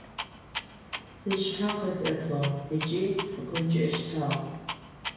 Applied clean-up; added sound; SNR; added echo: none; Clock; 9 dB; reverberation time 1.0 s.